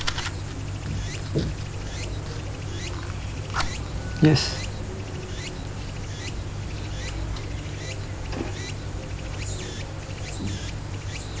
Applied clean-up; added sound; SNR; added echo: none; Stream + Fire; 8 dB; none.